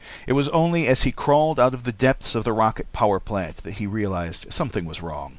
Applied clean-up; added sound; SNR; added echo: none; none; none; none.